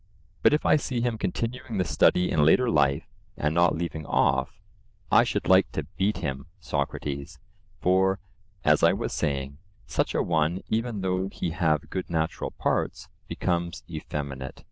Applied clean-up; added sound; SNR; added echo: neural diffusion model UNIVERSE++.